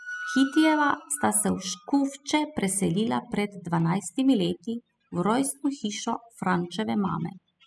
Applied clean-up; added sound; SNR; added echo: classical method spectral subtraction.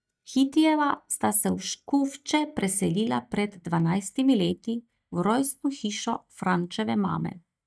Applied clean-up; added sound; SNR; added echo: neural mask model DeepFilterNet 3.